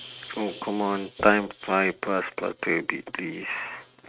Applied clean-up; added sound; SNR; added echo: neural mask model RNNoise.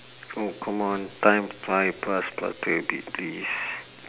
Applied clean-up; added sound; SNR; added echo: none; none; none; none.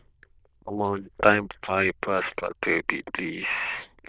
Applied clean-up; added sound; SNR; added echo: neural diffusion model UNIVERSE++.